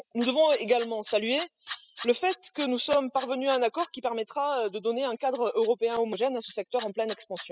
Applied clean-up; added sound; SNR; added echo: classical method spectral subtraction.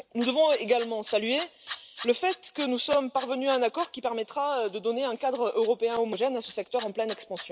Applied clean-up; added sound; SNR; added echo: none; Tools; 18 dB; none.